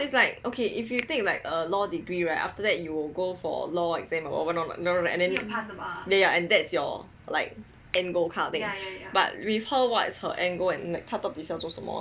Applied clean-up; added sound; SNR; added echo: none; Finger snapping; 18 dB; none.